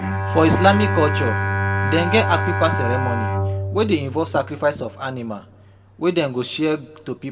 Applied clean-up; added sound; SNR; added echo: none; Bowed string instrument; 2 dB; reverberation time 0.8 s.